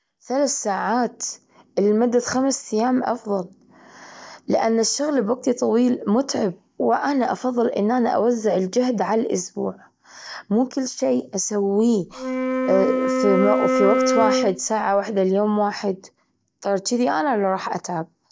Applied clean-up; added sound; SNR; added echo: none; Wind instrument, woodwind instrument; -1 dB; none.